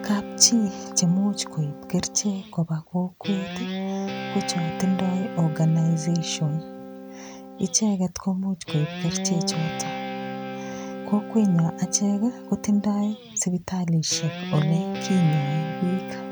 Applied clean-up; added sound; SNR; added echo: none; Guitar; 9 dB; none.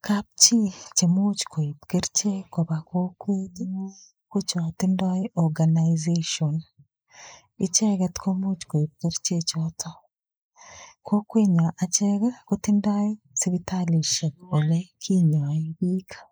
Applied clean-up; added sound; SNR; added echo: neural mask model Resemble Enhance denoiser.